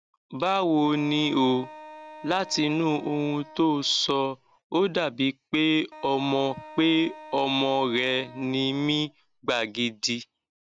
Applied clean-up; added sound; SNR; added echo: none; Wind instrument, woodwind instrument; 19 dB; none.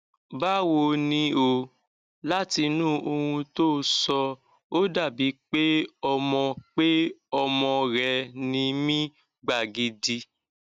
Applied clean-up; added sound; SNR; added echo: none; none; none; none.